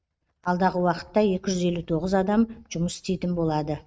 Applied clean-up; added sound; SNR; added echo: neural mask model RNNoise.